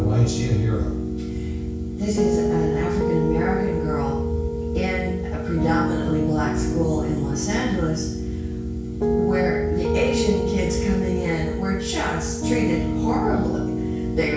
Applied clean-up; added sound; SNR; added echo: none; Piano; -1 dB; reverberation time 0.6 s.